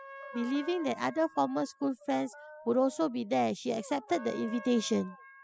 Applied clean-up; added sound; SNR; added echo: classical method spectral subtraction.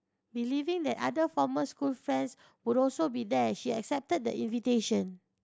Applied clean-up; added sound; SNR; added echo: none; none; none; none.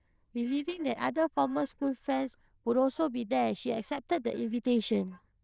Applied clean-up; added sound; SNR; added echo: neural diffusion model UNIVERSE++.